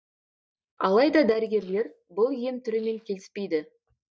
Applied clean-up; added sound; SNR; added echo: neural mask model DeepFilterNet 3.